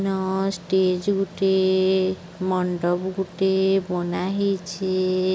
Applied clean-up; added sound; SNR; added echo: none; none; none; none.